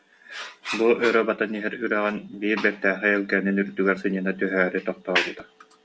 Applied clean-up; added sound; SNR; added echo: none; none; none; none.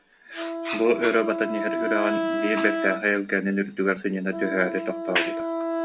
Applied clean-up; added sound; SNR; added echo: none; Wind instrument, woodwind instrument; 4 dB; none.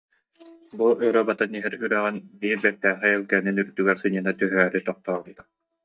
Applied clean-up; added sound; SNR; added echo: neural mask model DeepFilterNet 3.